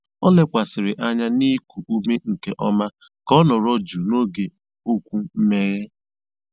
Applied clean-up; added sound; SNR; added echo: none; none; none; none.